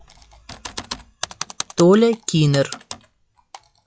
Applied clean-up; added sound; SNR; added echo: classical method log-MMSE.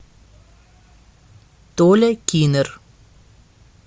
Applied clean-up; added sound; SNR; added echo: none; none; none; none.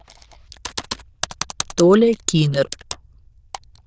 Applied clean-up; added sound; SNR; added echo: neural diffusion model UNIVERSE++.